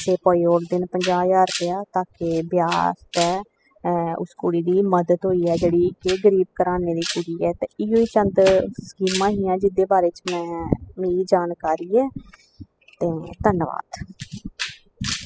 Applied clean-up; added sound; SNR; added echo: classical method spectral subtraction.